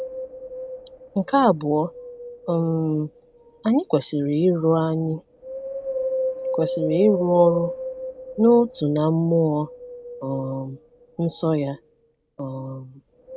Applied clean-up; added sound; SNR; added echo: none; Wind; 10 dB; none.